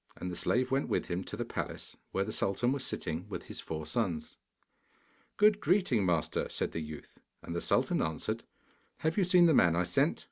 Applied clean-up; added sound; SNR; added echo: none; none; none; none.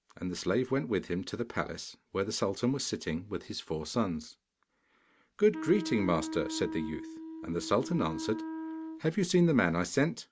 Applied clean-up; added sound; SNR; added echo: none; Wind instrument, woodwind instrument; 7 dB; none.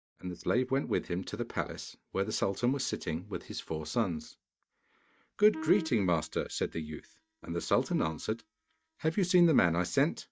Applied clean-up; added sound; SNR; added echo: neural mask model DeepFilterNet 3.